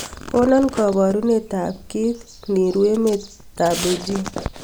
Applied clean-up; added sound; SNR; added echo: none; none; none; none.